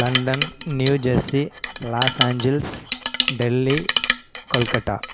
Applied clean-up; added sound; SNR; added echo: none; Chink, clink; 4 dB; none.